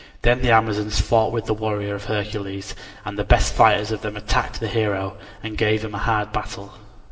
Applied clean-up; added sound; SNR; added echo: none; none; none; reverberation time 1.8 s.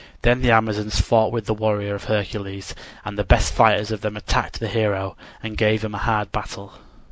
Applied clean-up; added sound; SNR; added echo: none; none; none; none.